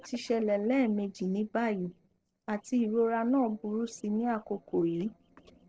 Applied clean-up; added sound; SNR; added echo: neural separator model SepFormer DNS4.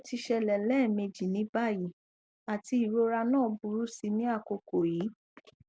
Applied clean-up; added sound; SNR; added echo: none; none; none; none.